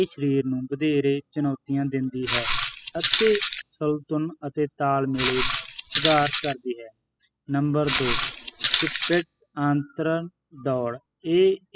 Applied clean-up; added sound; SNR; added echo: classical method spectral subtraction.